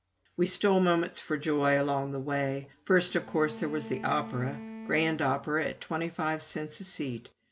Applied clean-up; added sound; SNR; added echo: none; Bowed string instrument; 15 dB; none.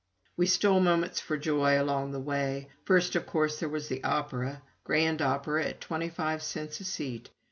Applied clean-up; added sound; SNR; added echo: none; none; none; none.